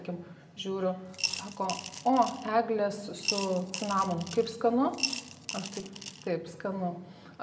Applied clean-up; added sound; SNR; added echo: none; Coin (dropping) / Glass; 7 dB; reverberation time 1.4 s.